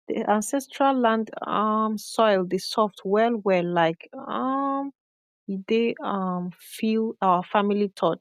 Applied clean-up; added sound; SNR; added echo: none; none; none; none.